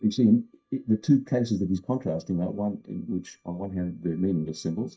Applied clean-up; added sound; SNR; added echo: neural mask model DeepFilterNet 3.